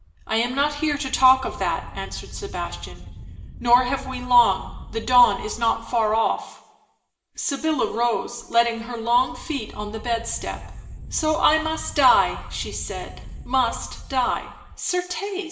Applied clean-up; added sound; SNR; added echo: none; Wind; 15 dB; reverberation time 0.9 s.